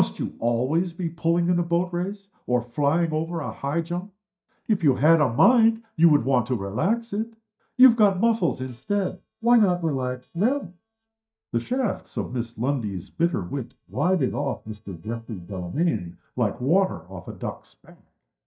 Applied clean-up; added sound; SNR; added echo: neural mask model DeepFilterNet 3.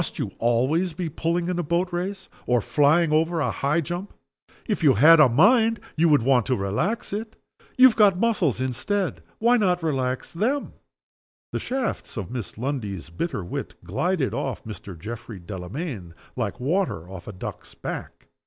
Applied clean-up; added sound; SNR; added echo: none; none; none; none.